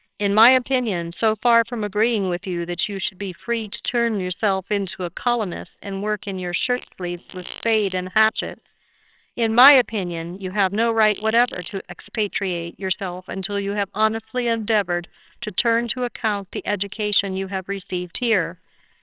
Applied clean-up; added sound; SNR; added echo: neural separator model SepFormer WHAMR!.